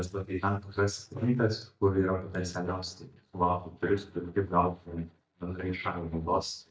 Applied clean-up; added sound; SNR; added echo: neural mask model DeepFilterNet 3.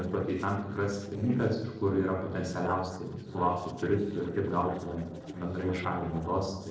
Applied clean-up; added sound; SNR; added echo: neural separator model SepFormer DNS4.